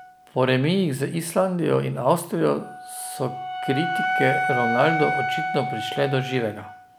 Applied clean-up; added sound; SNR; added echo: none; Wind instrument, woodwind instrument; 5 dB; none.